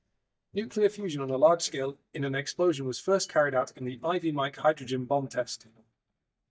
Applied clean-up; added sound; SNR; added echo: neural mask model DeepFilterNet 3.